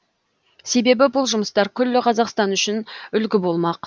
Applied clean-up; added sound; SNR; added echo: none; none; none; none.